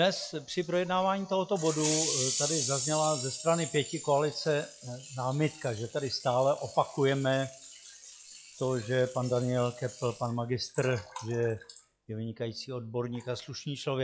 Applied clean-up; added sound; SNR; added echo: classical method log-MMSE.